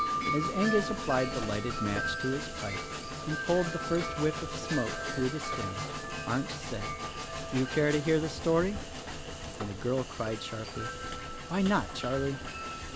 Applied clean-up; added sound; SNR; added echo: none; Train + Wind chime; 4 dB; none.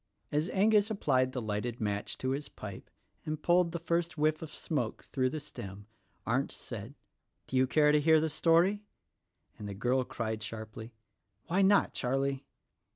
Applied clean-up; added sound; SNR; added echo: none; none; none; none.